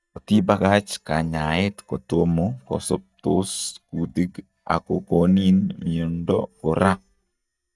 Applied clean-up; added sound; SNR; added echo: neural mask model DeepFilterNet 3.